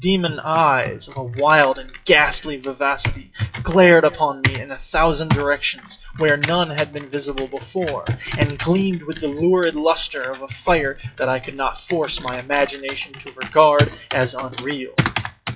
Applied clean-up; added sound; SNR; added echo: classical method WPE with log-MMSE.